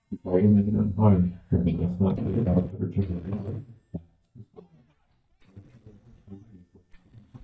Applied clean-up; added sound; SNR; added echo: neural mask model DeepFilterNet 3.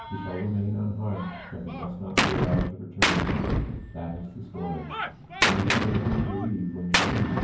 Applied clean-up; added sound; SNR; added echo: none; Gunshot, gunfire; -3 dB; reverberation time 0.9 s.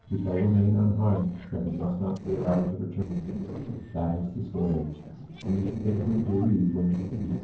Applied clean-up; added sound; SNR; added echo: neural separator model SepFormer DNS4.